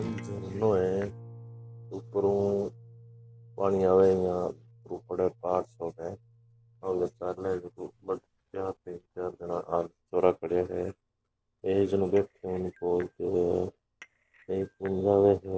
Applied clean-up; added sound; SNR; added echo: none; Acoustic guitar + Cutlery, silverware / Dishes, pots, and pans / Chink, clink; 19 dB; none.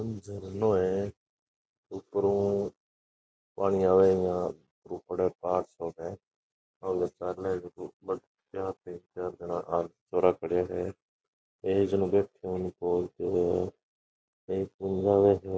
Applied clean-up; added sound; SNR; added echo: none; none; none; none.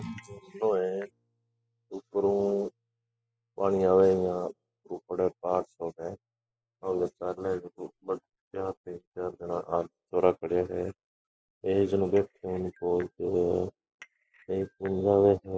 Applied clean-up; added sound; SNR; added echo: classical method spectral subtraction.